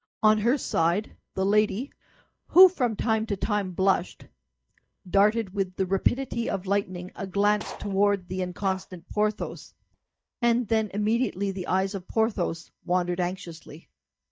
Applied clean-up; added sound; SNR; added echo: neural mask model DeepFilterNet 3.